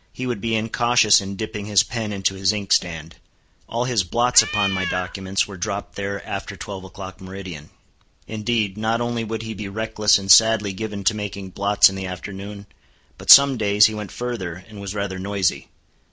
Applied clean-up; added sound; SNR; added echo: none; Cat; 4 dB; none.